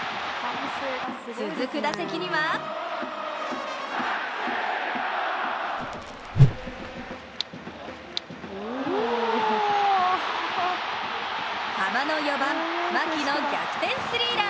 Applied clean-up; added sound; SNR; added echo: none; Whoosh, swoosh, swish; -4 dB; none.